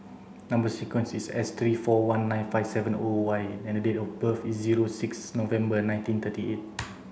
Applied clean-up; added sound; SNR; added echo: none; none; none; none.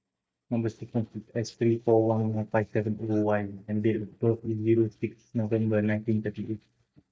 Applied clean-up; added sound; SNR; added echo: neural mask model DeepFilterNet 3.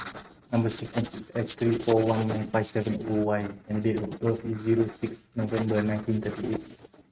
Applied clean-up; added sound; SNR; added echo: neural mask model RNNoise.